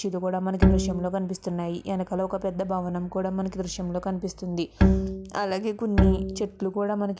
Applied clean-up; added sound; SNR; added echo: none; Bowed string instrument; -4 dB; none.